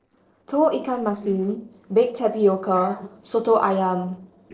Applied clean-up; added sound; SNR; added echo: neural separator model SepFormer DNS4.